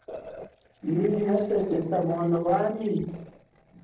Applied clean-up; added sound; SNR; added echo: neural separator model SepFormer DNS4.